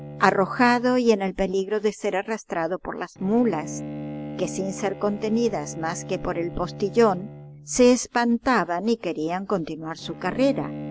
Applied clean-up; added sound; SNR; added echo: none; Bowed string instrument; 14 dB; none.